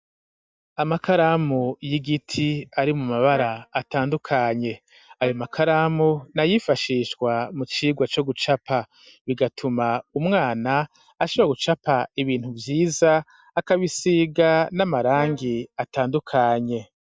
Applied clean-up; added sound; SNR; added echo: neural mask model DeepFilterNet 3.